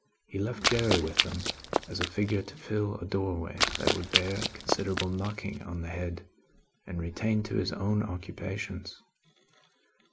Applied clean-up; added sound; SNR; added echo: none; Run; -1 dB; none.